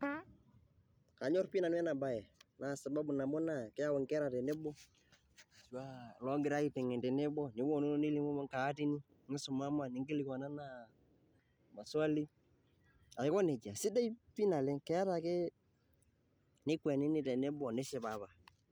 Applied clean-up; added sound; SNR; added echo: none; none; none; none.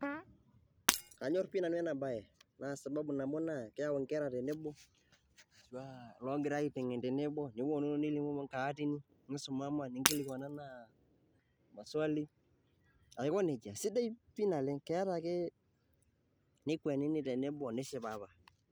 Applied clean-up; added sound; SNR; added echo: none; Shatter; 2 dB; none.